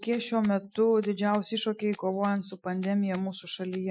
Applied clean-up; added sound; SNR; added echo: classical method Wiener filter.